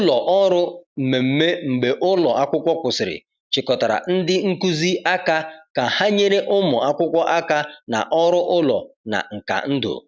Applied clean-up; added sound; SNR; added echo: none; none; none; none.